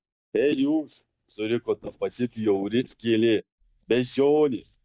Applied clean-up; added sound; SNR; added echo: neural mask model DeepFilterNet 3.